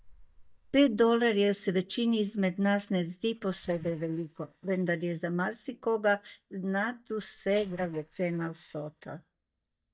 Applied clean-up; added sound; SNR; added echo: neural mask model DeepFilterNet 3.